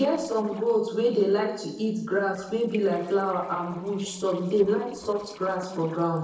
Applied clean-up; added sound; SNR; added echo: neural separator model SepFormer DNS4.